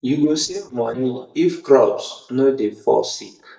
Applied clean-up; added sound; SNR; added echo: neural mask model DeepFilterNet 3.